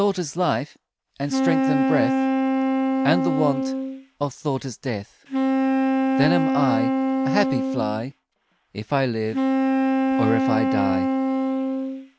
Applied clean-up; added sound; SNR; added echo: none; Wind instrument, woodwind instrument; -4 dB; none.